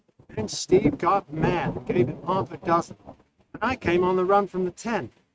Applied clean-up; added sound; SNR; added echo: neural mask model RNNoise.